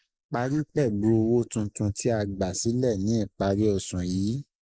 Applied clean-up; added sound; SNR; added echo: neural mask model Resemble Enhance denoiser.